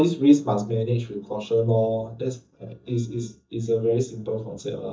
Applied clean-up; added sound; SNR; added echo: neural mask model DeepFilterNet 3.